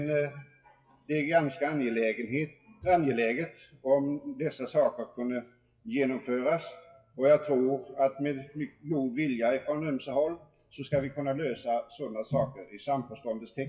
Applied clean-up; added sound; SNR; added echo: classical method WPE with log-MMSE.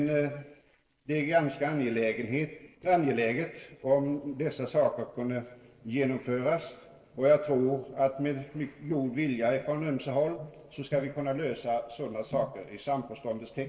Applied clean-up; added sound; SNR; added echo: neural separator model SepFormer DNS4.